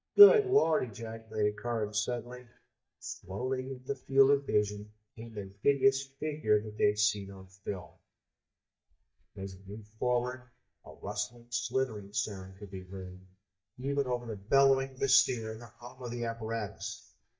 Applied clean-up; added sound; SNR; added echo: neural mask model DeepFilterNet 3.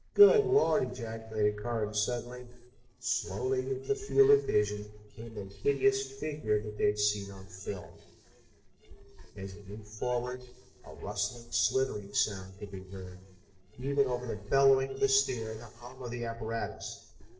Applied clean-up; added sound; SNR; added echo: neural separator model SepFormer DNS4.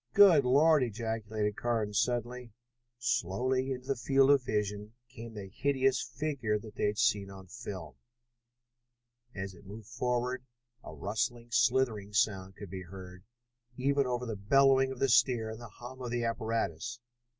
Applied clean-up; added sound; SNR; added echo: none; none; none; none.